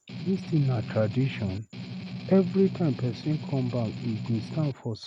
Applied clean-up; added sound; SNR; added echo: none; Strum; 9 dB; none.